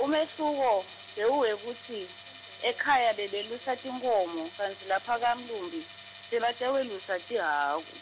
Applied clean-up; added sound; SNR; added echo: none; Tools; 17 dB; none.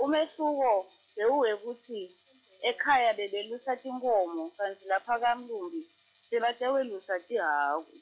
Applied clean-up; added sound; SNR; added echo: classical method log-MMSE.